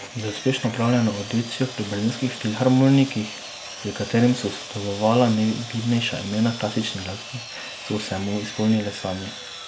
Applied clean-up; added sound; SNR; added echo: none; Sawing; 13 dB; none.